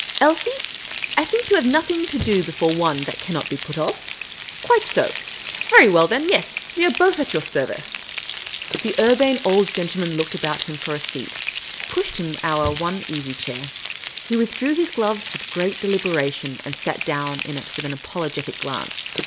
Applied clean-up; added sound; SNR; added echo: none; Frying (food); 10 dB; none.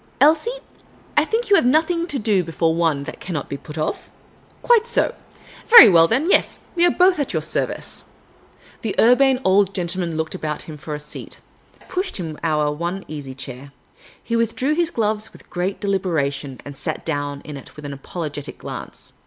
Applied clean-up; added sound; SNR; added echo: none; none; none; none.